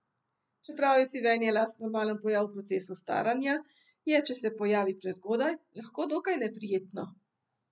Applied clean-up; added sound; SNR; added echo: none; none; none; none.